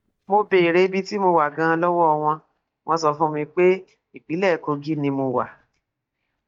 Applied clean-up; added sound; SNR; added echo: neural mask model DeepFilterNet 3.